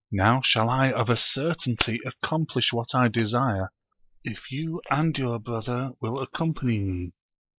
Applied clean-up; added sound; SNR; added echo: neural mask model Resemble Enhance denoiser.